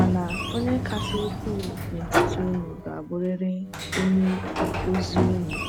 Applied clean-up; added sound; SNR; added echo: none; Sliding door; 1 dB; none.